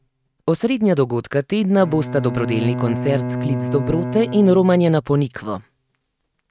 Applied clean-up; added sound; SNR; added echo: neural mask model RNNoise.